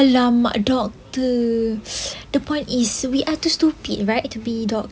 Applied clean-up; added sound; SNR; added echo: none; none; none; none.